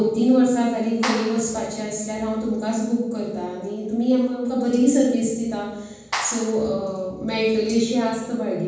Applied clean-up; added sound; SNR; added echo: none; Clapping; 10 dB; reverberation time 1.2 s.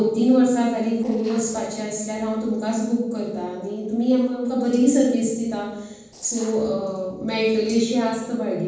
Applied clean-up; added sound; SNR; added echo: neural separator model SepFormer DNS4.